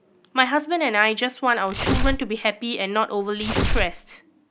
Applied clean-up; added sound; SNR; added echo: none; Tearing; 0 dB; none.